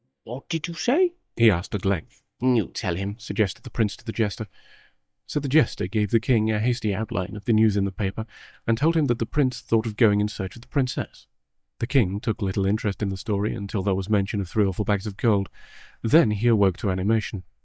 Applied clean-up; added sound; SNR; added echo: neural mask model DeepFilterNet 3.